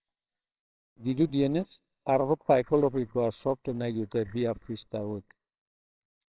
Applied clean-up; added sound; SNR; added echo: neural separator model SepFormer WHAMR!.